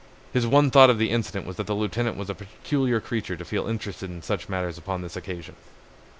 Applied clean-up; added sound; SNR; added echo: none; none; none; none.